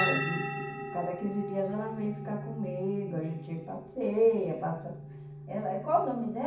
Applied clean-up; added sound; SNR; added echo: none; Bell; 6 dB; reverberation time 0.6 s.